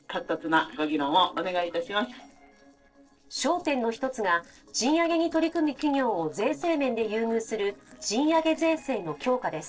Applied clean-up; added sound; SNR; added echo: neural separator model SepFormer DNS4.